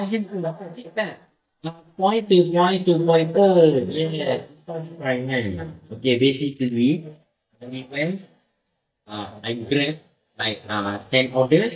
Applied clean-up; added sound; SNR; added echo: neural mask model DeepFilterNet 3.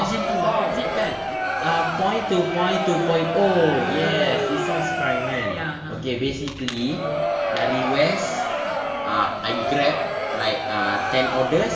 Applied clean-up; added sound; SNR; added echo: none; Crowd; 2 dB; reverberation time 0.9 s.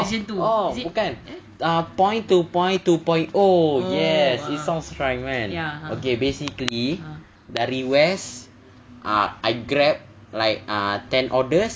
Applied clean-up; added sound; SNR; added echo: none; none; none; none.